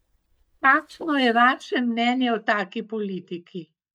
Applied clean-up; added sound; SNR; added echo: neural mask model DeepFilterNet 3.